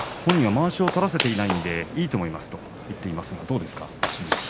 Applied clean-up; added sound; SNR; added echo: none; none; none; none.